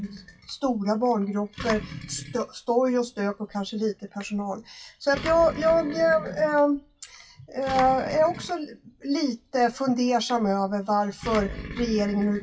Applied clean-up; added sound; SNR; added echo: classical method WPE with log-MMSE.